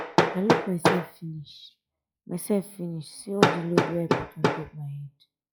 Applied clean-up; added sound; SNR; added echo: classical method log-MMSE.